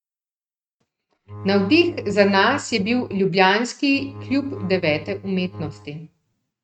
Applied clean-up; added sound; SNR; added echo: neural mask model RNNoise.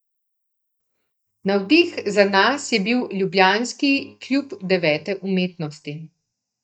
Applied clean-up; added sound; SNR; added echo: neural mask model DeepFilterNet 3.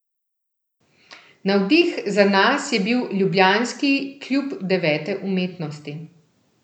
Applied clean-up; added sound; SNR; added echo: none; none; none; none.